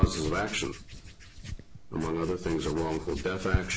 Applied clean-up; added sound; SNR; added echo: none; Writing; 2 dB; none.